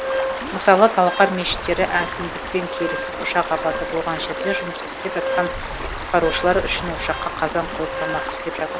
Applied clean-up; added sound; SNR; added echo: none; Wind instrument, woodwind instrument + Stream; 4 dB; none.